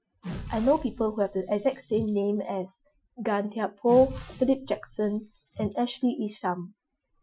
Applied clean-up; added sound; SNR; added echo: classical method Wiener filter.